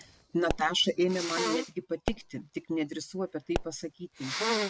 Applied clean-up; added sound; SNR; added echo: none; Explosion + Sneeze; 4 dB; none.